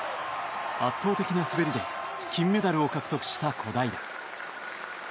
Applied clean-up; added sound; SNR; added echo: none; none; none; none.